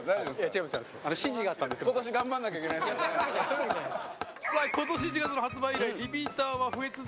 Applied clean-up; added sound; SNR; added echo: none; Hammer; 13 dB; none.